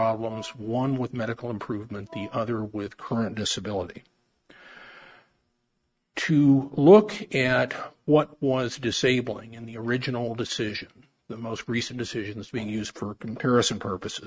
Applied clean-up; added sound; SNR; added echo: neural mask model RNNoise.